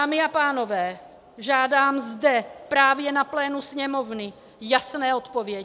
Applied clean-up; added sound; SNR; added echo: none; none; none; none.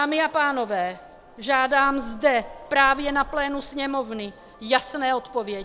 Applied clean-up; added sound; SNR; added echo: none; Vehicle horn, car horn, honking; 19 dB; none.